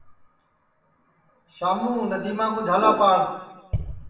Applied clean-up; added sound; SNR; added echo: none; Brass instrument; 10 dB; reverberation time 1.0 s.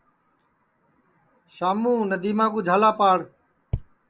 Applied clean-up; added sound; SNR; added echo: none; none; none; none.